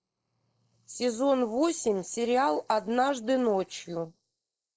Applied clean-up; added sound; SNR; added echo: neural mask model Resemble Enhance denoiser.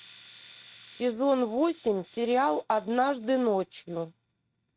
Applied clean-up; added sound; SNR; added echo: neural mask model RNNoise.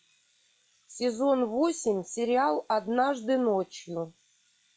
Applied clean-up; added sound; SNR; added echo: classical method log-MMSE.